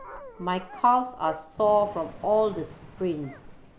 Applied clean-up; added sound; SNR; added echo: none; Thunder / Rain + Dog; 17 dB; none.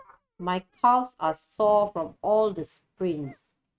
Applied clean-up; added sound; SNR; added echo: neural mask model RNNoise.